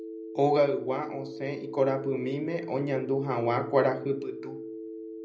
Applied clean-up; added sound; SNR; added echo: none; Telephone; 11 dB; reverberation time 0.5 s.